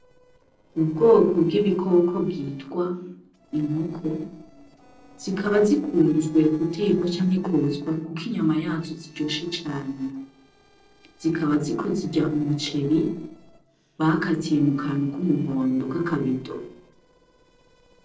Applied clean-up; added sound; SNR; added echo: neural separator model SepFormer DNS4.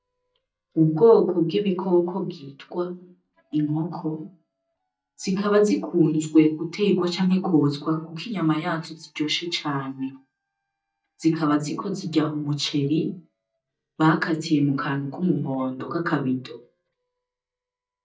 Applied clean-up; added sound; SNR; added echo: neural mask model DeepFilterNet 3.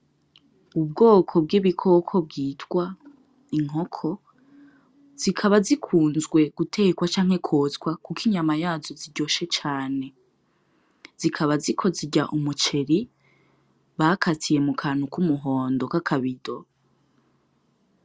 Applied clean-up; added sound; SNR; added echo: none; none; none; none.